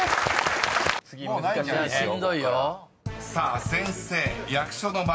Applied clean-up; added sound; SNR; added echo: none; none; none; none.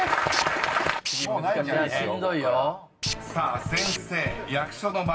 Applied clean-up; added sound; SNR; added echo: none; Tools; 9 dB; reverberation time 0.2 s.